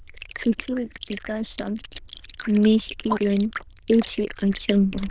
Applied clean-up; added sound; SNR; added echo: neural diffusion model UNIVERSE++.